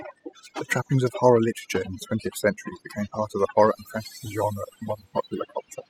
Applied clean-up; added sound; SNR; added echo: classical method spectral subtraction.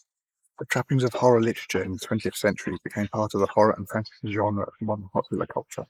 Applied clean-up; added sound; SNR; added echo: neural mask model Resemble Enhance denoiser.